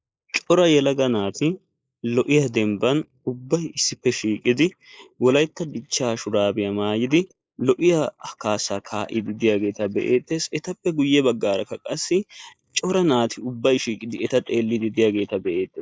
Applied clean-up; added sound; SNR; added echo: neural mask model Resemble Enhance denoiser.